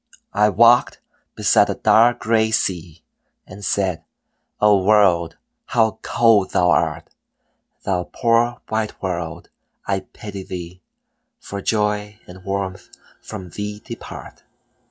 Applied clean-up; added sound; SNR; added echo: none; none; none; none.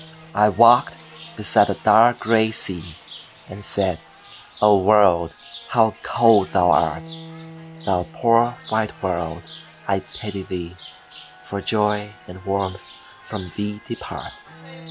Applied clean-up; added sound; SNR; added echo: none; Bowed string instrument + Chirp, tweet; 19 dB; none.